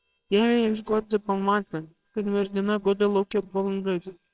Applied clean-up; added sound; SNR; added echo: neural separator model SepFormer WHAMR!.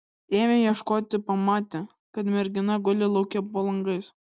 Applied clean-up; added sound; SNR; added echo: none; none; none; none.